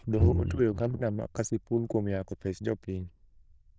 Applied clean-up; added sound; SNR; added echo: neural diffusion model UNIVERSE++.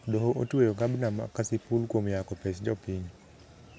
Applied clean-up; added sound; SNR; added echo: none; none; none; none.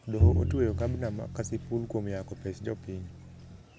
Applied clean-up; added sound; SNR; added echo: none; Bowed string instrument; -3 dB; none.